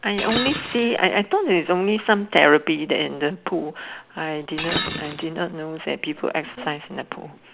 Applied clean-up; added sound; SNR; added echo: none; Shatter; 10 dB; none.